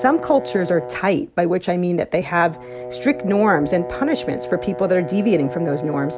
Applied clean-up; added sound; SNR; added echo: none; Brass instrument; 11 dB; none.